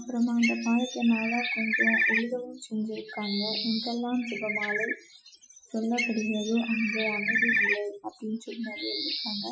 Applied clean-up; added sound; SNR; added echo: classical method Wiener filter.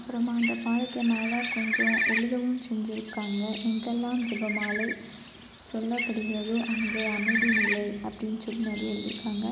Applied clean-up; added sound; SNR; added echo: none; Bird; 3 dB; none.